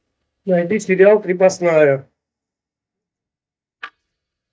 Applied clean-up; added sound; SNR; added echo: neural mask model DeepFilterNet 3.